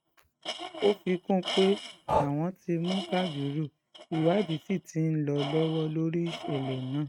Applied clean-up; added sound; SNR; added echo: neural mask model RNNoise.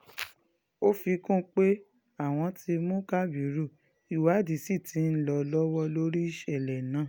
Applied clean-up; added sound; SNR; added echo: none; none; none; none.